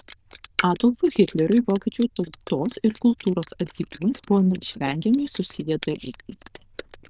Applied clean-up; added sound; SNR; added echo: neural diffusion model UNIVERSE++.